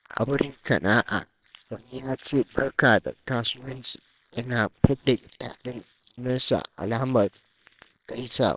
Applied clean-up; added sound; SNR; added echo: neural separator model SepFormer WHAMR!.